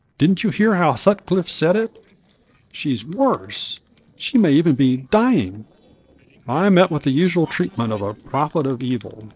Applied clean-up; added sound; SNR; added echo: neural separator model SepFormer DNS4.